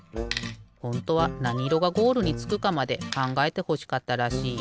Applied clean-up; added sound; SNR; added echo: none; none; none; none.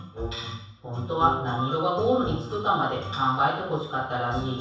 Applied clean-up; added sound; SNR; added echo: none; none; none; reverberation time 0.7 s.